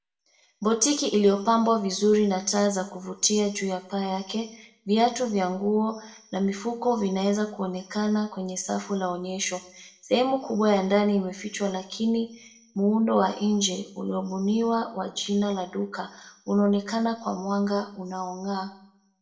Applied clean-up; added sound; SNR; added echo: none; none; none; reverberation time 0.5 s.